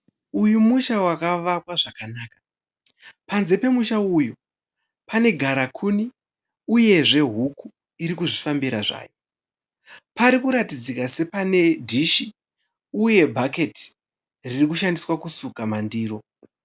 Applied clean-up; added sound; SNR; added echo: none; none; none; none.